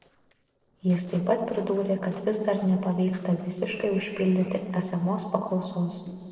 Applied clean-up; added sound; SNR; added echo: neural separator model SepFormer DNS4.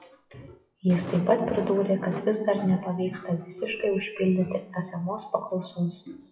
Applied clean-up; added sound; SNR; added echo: classical method WPE with log-MMSE.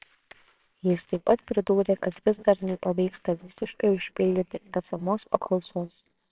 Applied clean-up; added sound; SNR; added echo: neural separator model SepFormer WHAMR!.